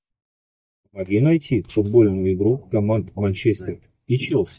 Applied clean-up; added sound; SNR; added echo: neural mask model DeepFilterNet 3.